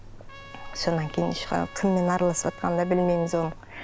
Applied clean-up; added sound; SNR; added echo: none; Bird vocalization, bird call, bird song + Trumpet; 15 dB; none.